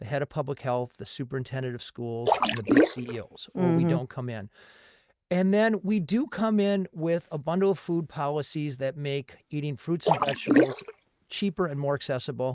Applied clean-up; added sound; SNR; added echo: neural mask model RNNoise.